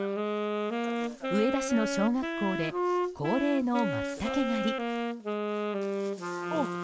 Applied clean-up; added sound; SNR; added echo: none; Wind instrument, woodwind instrument; 0 dB; none.